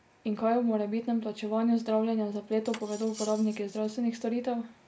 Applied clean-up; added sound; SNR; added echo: none; Cutlery, silverware; 20 dB; none.